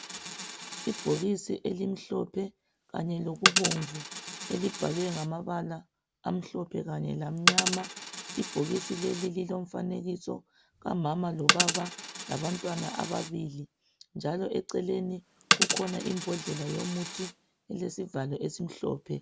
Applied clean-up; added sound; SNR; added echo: none; Coin (dropping); 1 dB; none.